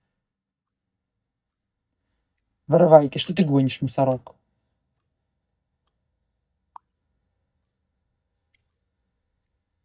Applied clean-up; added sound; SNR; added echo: neural mask model DeepFilterNet 3.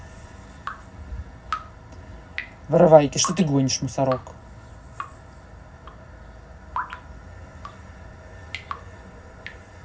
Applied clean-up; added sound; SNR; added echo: none; Drip; 14 dB; reverberation time 0.4 s.